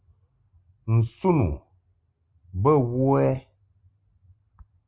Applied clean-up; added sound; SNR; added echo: none; none; none; none.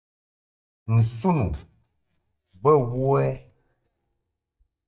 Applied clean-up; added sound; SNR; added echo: neural mask model DeepFilterNet 3.